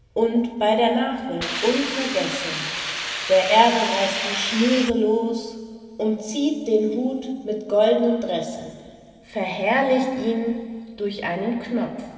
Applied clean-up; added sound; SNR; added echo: none; Hiss; 5 dB; reverberation time 2.5 s.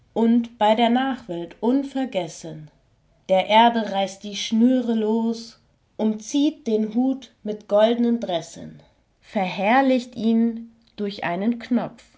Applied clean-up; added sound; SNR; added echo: none; none; none; none.